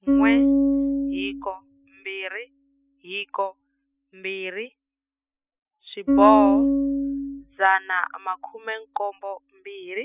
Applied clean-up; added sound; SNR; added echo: classical method spectral subtraction.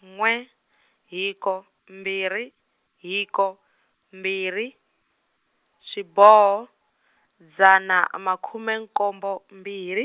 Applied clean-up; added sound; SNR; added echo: none; none; none; none.